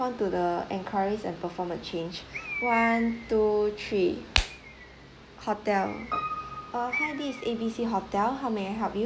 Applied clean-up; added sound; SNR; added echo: none; Bird + Piano; 11 dB; none.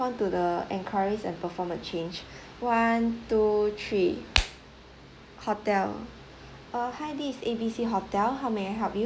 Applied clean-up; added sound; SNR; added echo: none; none; none; none.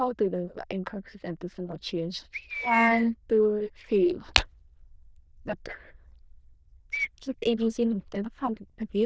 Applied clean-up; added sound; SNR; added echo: neural diffusion model UNIVERSE++.